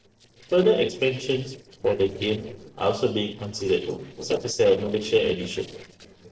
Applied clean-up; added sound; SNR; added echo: neural separator model SepFormer DNS4.